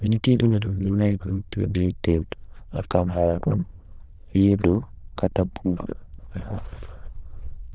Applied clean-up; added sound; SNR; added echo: neural diffusion model UNIVERSE++.